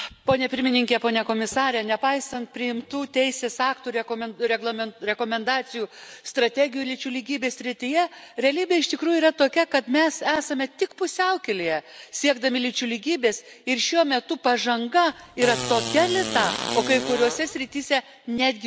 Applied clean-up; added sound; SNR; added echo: none; Fart; 6 dB; none.